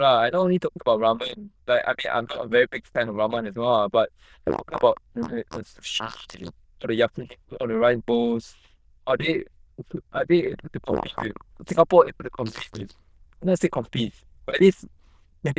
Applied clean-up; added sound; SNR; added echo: neural diffusion model UNIVERSE++.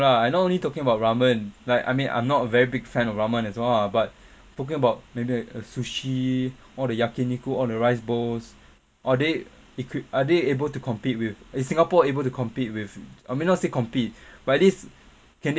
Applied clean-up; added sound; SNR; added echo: none; none; none; none.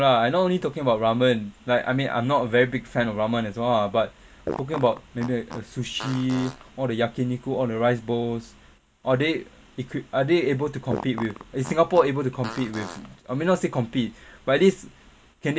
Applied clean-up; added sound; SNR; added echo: none; Fart; 13 dB; none.